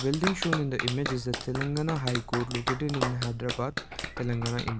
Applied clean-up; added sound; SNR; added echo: none; Clapping; 4 dB; none.